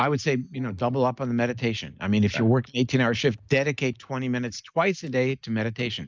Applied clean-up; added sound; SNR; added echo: neural mask model Resemble Enhance denoiser.